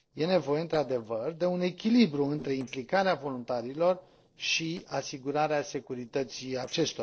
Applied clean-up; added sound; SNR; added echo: neural separator model SepFormer DNS4.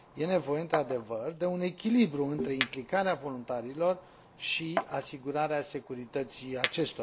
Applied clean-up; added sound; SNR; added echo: none; Chink, clink; 1 dB; reverberation time 0.4 s.